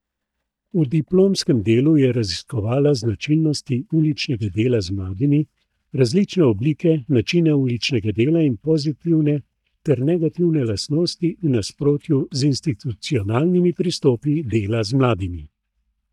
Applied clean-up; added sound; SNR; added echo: neural mask model DeepFilterNet 3.